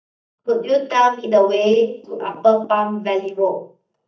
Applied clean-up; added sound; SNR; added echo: neural mask model DeepFilterNet 3.